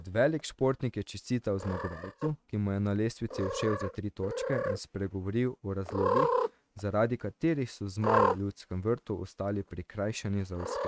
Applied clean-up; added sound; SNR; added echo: neural mask model RNNoise.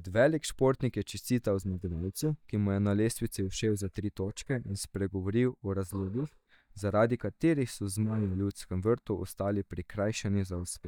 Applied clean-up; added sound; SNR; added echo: neural mask model DeepFilterNet 3.